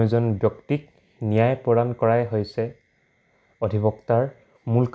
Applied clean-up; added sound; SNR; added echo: none; none; none; none.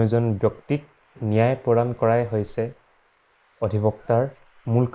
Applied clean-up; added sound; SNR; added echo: neural mask model Resemble Enhance denoiser.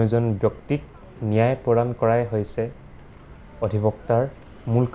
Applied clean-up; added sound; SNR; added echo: none; Car; 18 dB; none.